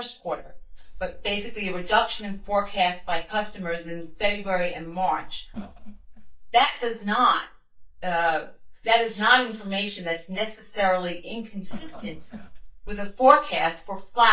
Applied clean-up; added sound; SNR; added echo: neural mask model DeepFilterNet 3.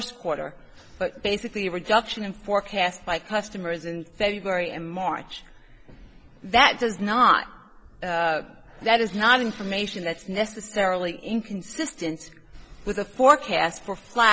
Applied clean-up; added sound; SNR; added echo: none; none; none; none.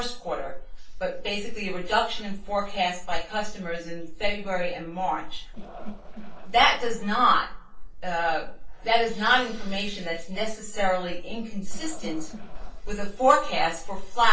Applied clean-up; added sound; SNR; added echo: neural separator model SepFormer DNS4.